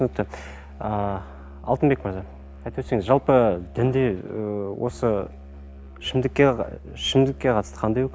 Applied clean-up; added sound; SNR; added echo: none; Musical instrument; 17 dB; none.